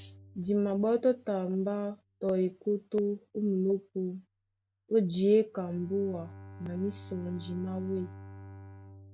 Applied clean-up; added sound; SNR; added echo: none; Bowed string instrument; 19 dB; none.